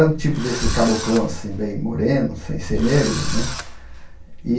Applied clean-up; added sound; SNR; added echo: none; Engine / Drill; 12 dB; reverberation time 0.2 s.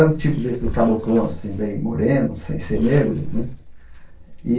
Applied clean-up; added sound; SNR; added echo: neural separator model SepFormer DNS4.